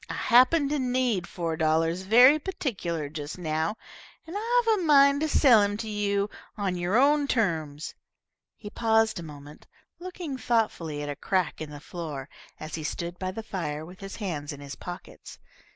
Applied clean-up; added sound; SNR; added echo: none; none; none; none.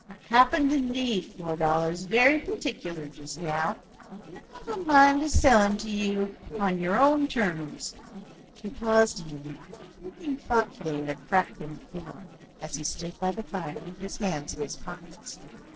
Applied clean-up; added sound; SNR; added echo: neural separator model SepFormer DNS4.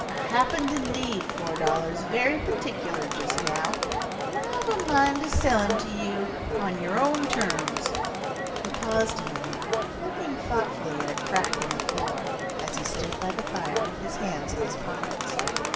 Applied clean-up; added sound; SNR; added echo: none; Crowd; 0 dB; reverberation time 2.3 s.